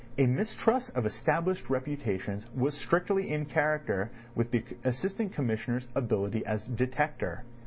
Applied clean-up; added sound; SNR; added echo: none; none; none; none.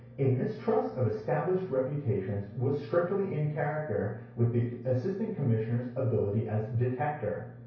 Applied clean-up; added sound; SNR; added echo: none; none; none; reverberation time 0.6 s.